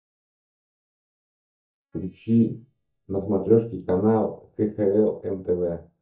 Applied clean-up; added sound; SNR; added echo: neural mask model DeepFilterNet 3.